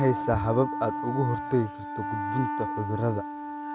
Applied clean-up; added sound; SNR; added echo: none; Wind instrument, woodwind instrument; 4 dB; none.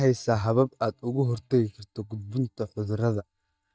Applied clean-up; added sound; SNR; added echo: neural mask model DeepFilterNet 3.